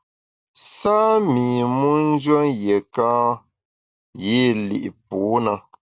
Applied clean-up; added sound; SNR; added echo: none; none; none; none.